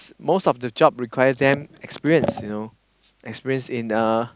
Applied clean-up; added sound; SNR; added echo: none; none; none; none.